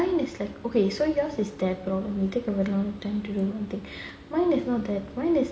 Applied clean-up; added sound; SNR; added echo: none; none; none; none.